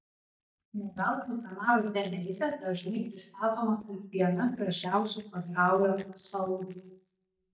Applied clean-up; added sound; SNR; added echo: neural mask model DeepFilterNet 3.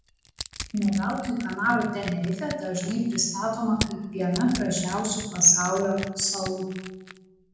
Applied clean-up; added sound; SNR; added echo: none; Crushing; 14 dB; reverberation time 0.9 s.